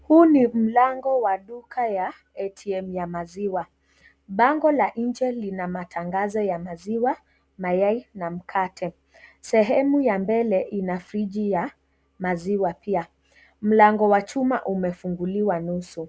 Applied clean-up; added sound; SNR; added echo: none; none; none; none.